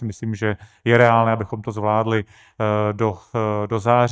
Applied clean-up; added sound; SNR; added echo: neural mask model DeepFilterNet 3.